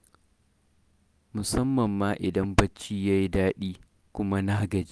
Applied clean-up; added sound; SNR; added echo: none; none; none; none.